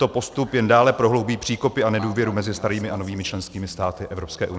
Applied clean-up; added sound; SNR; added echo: none; none; none; none.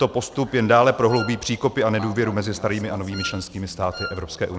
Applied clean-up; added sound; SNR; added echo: none; Wind instrument, woodwind instrument; 13 dB; none.